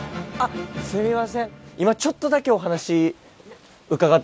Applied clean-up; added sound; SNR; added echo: none; none; none; none.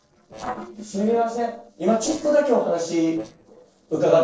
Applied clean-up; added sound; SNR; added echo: neural separator model SepFormer DNS4.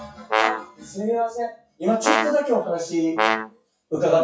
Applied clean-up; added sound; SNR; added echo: classical method WPE with log-MMSE.